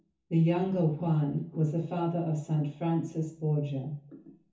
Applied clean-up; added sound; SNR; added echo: none; none; none; reverberation time 0.6 s.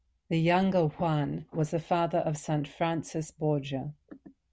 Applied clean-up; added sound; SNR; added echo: none; none; none; none.